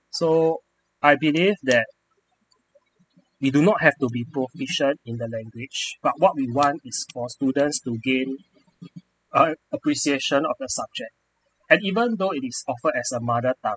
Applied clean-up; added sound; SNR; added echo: classical method spectral subtraction.